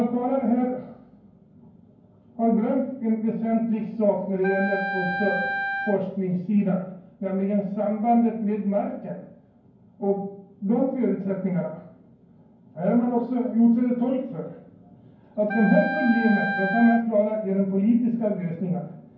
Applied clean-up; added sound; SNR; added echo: none; Wind instrument, woodwind instrument; 5 dB; reverberation time 0.9 s.